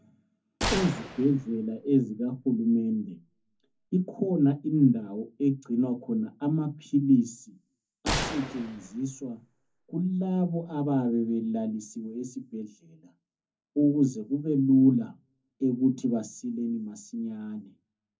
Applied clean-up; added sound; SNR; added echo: none; Gunshot, gunfire; 10 dB; reverberation time 0.3 s.